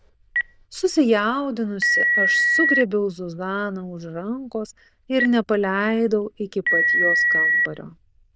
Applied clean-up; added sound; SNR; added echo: neural diffusion model UNIVERSE++.